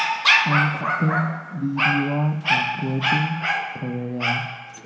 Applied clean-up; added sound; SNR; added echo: none; Dog; -2 dB; reverberation time 0.6 s.